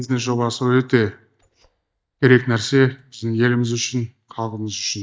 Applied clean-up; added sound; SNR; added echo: neural mask model DeepFilterNet 3.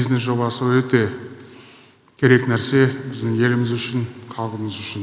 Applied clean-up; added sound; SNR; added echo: none; none; none; none.